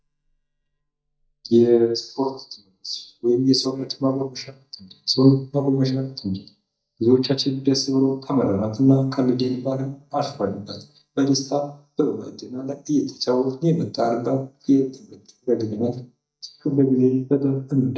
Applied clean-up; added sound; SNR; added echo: neural mask model DeepFilterNet 3.